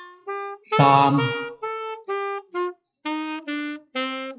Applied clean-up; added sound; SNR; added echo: classical method WPE with log-MMSE.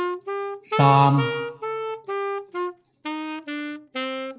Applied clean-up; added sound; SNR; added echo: none; Wind instrument, woodwind instrument; 4 dB; reverberation time 0.8 s.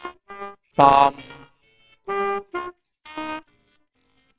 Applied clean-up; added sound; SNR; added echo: neural separator model SepFormer WHAMR!.